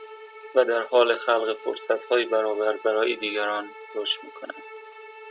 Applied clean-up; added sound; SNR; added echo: none; Bowed string instrument; 17 dB; none.